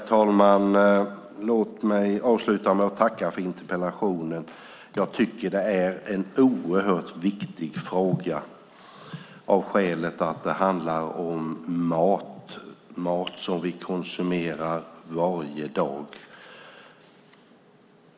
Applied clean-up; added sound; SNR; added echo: none; none; none; none.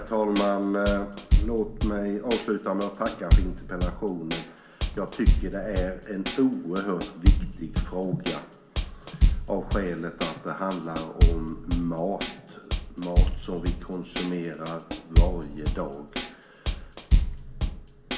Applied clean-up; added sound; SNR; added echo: none; Drum kit; -4 dB; reverberation time 1.2 s.